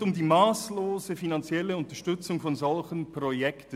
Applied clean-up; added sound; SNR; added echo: none; none; none; none.